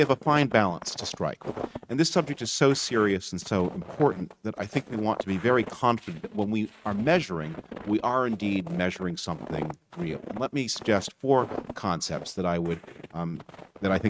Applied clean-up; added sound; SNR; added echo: neural mask model RNNoise.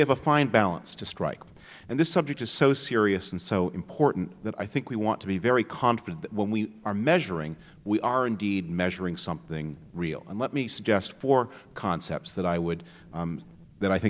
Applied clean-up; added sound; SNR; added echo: none; none; none; none.